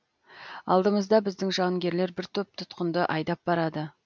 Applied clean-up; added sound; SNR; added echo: none; none; none; none.